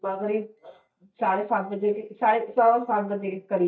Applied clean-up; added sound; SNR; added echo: neural mask model DeepFilterNet 3.